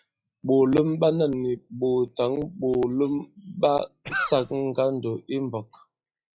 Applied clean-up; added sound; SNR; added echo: classical method log-MMSE.